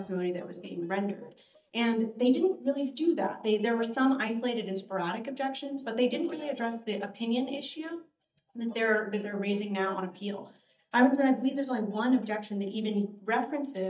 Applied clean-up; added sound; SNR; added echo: neural mask model DeepFilterNet 3.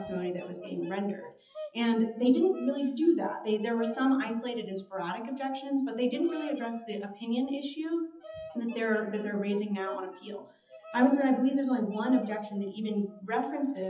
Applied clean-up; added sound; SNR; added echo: classical method WPE with log-MMSE.